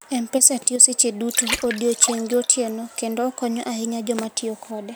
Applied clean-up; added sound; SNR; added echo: none; Water; 13 dB; none.